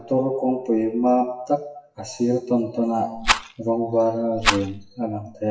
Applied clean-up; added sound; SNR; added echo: classical method WPE with log-MMSE.